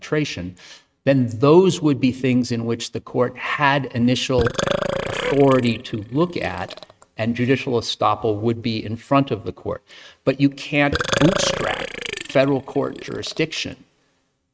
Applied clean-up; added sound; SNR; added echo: neural mask model RNNoise.